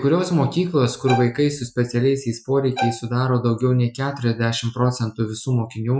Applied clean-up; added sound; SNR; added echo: classical method Wiener filter.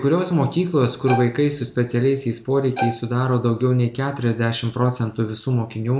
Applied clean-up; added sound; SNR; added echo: none; Bowed string instrument; 6 dB; none.